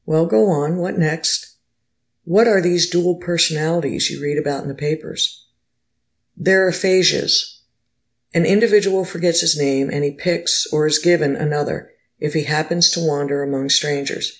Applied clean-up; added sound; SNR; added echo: none; none; none; none.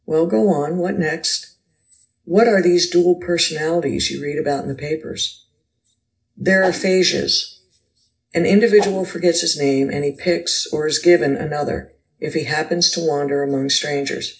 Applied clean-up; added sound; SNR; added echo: neural separator model SepFormer DNS4.